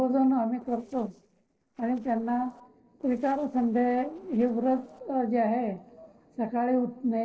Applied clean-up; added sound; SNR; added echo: neural separator model SepFormer DNS4.